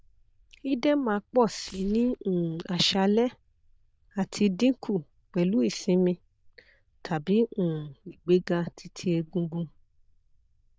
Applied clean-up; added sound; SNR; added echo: neural diffusion model UNIVERSE++.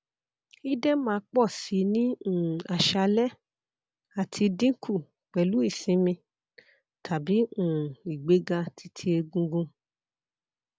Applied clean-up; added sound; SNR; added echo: none; none; none; none.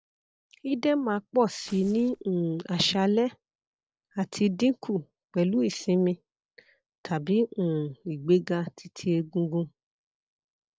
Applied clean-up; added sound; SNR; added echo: neural separator model SepFormer DNS4.